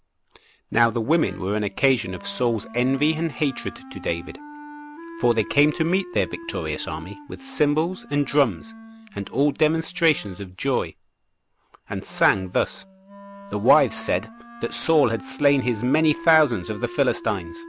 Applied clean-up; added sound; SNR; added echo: none; Wind instrument, woodwind instrument; 17 dB; none.